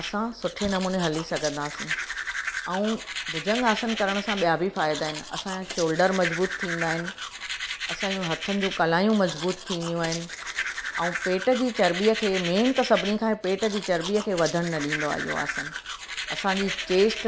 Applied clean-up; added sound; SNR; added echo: none; Domestic sounds, home sounds; 7 dB; none.